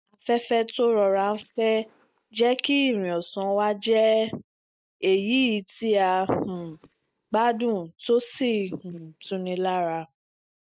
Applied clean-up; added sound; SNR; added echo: neural mask model DeepFilterNet 3.